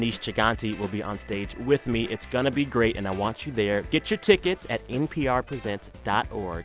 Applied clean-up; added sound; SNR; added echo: none; none; none; none.